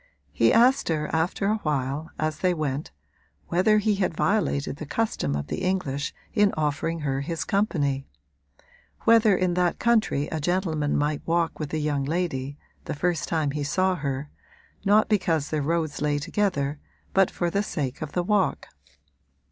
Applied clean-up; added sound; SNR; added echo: none; none; none; none.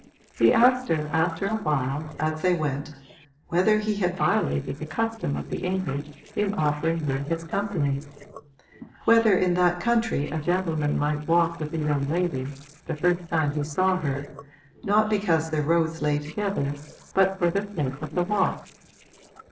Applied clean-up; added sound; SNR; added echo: neural separator model SepFormer DNS4.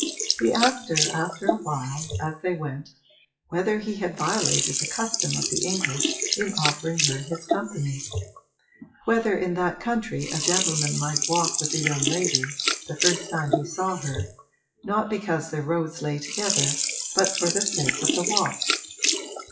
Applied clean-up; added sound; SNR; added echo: classical method WPE with log-MMSE.